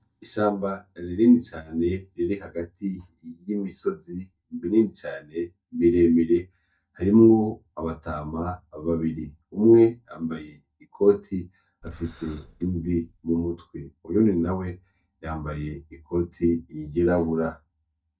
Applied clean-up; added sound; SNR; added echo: neural mask model DeepFilterNet 3.